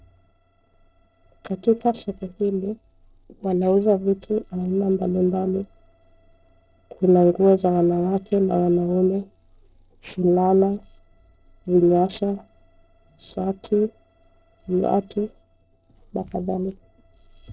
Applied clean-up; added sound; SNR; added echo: neural separator model SepFormer DNS4.